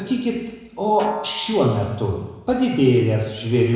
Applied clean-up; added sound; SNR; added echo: none; Snare drum; 17 dB; reverberation time 1.0 s.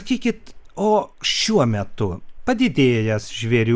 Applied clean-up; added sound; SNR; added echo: none; none; none; none.